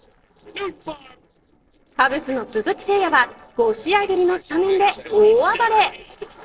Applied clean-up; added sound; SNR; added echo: neural separator model SepFormer DNS4.